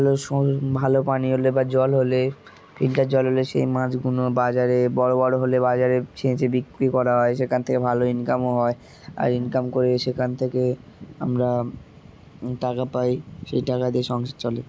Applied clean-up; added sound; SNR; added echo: none; none; none; none.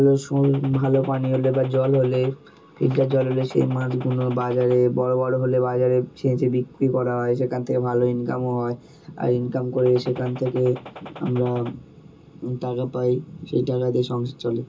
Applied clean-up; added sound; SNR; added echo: none; Gunshot, gunfire; 18 dB; reverberation time 0.2 s.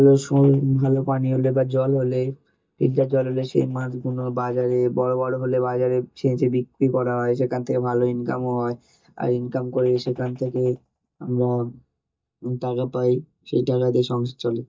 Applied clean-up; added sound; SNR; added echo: neural mask model DeepFilterNet 3.